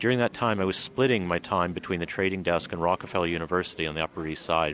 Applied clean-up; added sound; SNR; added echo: none; none; none; none.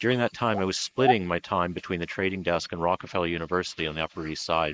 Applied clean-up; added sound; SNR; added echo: neural mask model Resemble Enhance denoiser.